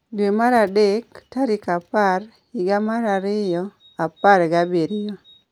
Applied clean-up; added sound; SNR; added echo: none; none; none; none.